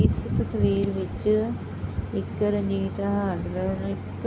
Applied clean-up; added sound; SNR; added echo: none; Fireworks / Boom; 19 dB; none.